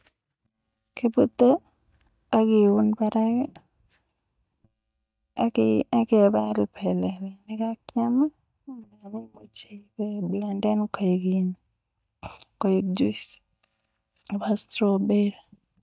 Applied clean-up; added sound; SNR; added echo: neural mask model DeepFilterNet 3.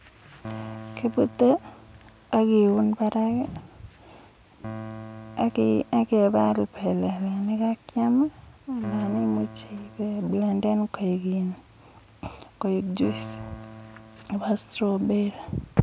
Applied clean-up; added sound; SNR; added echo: none; Piano; 18 dB; none.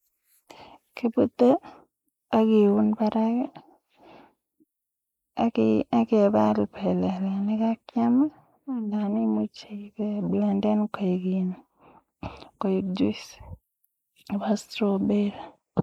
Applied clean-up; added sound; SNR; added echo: neural mask model Resemble Enhance denoiser.